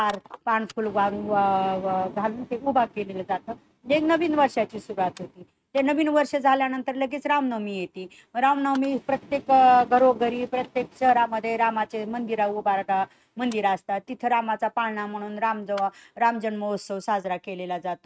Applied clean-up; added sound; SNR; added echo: neural mask model RNNoise.